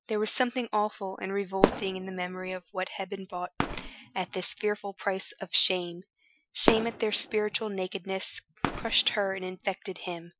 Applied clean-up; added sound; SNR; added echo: classical method Wiener filter.